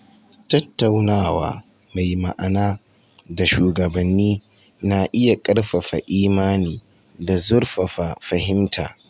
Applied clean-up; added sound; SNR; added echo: none; none; none; none.